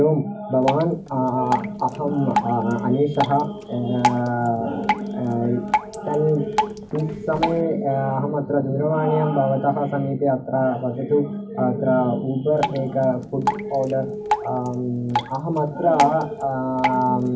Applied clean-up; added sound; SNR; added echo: none; Drip; 8 dB; reverberation time 0.3 s.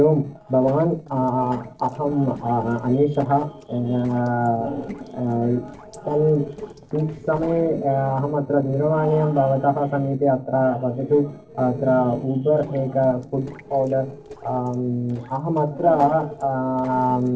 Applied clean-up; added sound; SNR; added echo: neural separator model SepFormer DNS4.